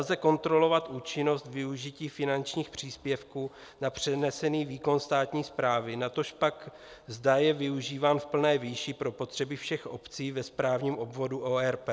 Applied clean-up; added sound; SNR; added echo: none; none; none; none.